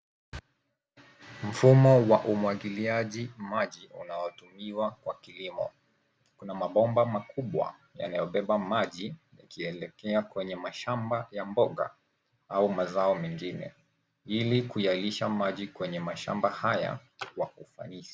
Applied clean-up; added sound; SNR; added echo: none; none; none; none.